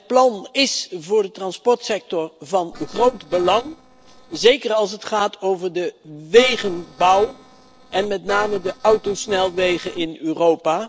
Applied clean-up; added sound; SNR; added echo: neural separator model SepFormer DNS4.